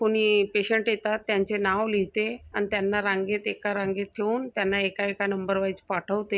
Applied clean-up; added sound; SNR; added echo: none; none; none; none.